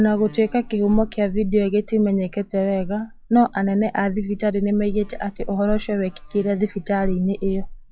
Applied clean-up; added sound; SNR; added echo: classical method log-MMSE.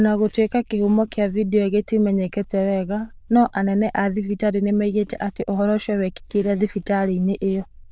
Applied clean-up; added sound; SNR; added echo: neural diffusion model UNIVERSE++.